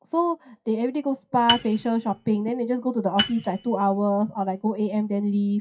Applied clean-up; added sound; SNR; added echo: classical method WPE with log-MMSE.